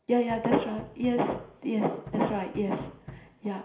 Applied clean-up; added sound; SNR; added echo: none; Knock; 17 dB; reverberation time 0.5 s.